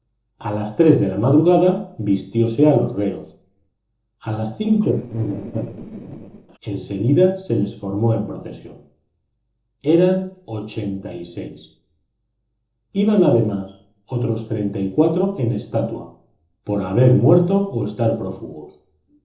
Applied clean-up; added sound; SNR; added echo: neural separator model SepFormer DNS4.